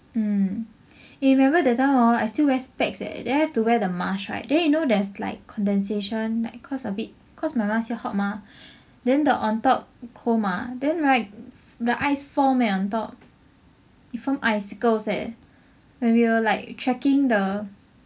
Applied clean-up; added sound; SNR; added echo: none; none; none; none.